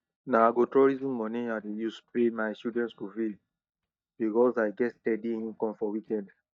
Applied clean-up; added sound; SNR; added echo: neural mask model DeepFilterNet 3.